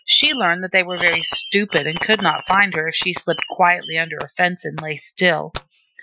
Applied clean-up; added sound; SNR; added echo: classical method Wiener filter.